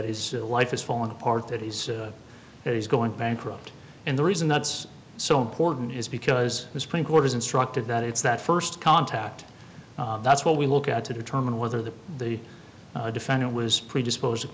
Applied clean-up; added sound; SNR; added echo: none; none; none; none.